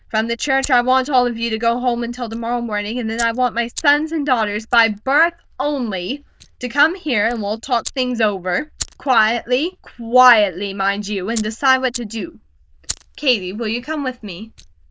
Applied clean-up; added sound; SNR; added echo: neural diffusion model UNIVERSE++.